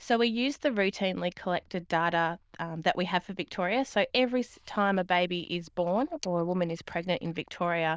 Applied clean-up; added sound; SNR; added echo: neural diffusion model UNIVERSE++.